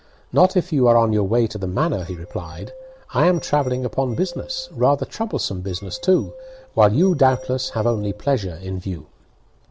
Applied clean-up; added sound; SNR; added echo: none; Glass; 20 dB; none.